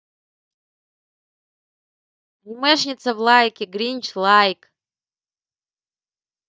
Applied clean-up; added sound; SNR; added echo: neural mask model DeepFilterNet 3.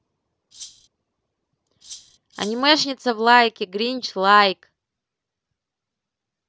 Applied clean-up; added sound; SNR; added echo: none; Rattle (instrument); 19 dB; none.